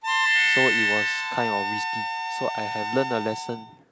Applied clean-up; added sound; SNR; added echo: none; Harmonica; -5 dB; none.